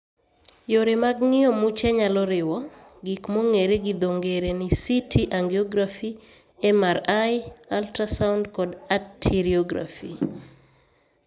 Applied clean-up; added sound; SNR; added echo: none; none; none; none.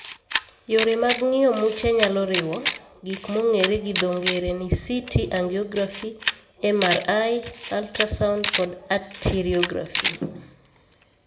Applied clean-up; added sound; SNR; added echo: none; Camera; 7 dB; reverberation time 0.6 s.